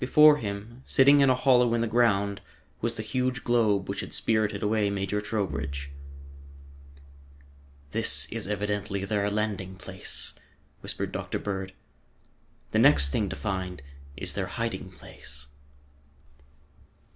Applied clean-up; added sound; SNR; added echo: none; Bowed string instrument; 15 dB; none.